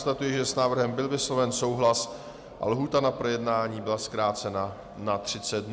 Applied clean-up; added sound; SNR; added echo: none; none; none; none.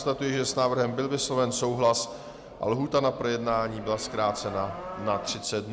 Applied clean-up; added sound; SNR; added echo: none; Livestock, farm animals, working animals; 12 dB; none.